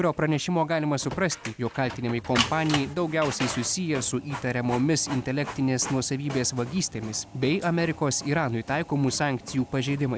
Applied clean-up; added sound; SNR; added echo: none; Printer; 11 dB; none.